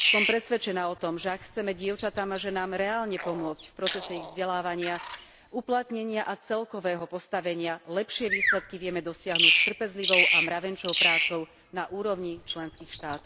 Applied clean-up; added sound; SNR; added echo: none; Bird vocalization, bird call, bird song; -1 dB; none.